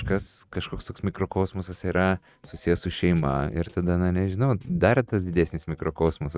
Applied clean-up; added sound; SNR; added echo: neural mask model RNNoise.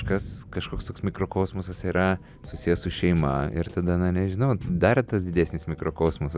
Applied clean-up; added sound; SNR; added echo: none; Thunder; 15 dB; none.